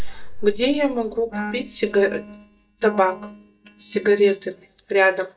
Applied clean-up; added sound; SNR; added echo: neural mask model DeepFilterNet 3.